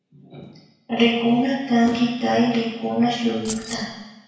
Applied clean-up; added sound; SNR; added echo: none; Keys jangling; 14 dB; reverberation time 1.1 s.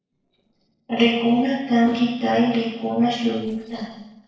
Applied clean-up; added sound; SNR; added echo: neural separator model SepFormer DNS4.